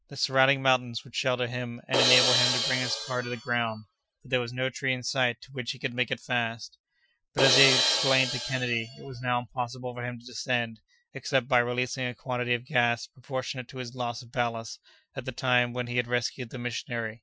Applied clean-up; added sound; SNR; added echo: classical method Wiener filter.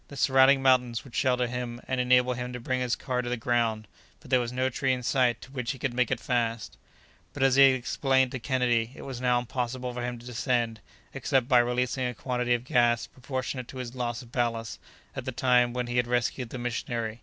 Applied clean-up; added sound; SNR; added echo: none; none; none; none.